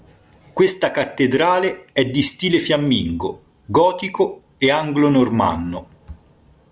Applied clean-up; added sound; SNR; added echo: none; none; none; none.